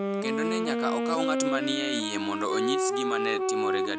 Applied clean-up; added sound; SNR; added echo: none; Wind instrument, woodwind instrument; -4 dB; none.